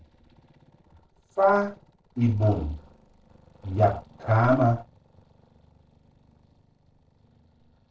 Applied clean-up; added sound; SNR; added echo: neural separator model SepFormer DNS4.